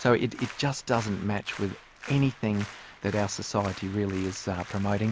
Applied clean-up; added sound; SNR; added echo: none; Applause; 16 dB; none.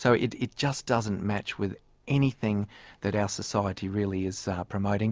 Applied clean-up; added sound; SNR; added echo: none; none; none; none.